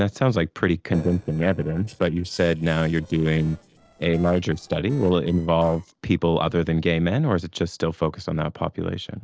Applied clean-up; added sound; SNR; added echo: neural separator model SepFormer DNS4.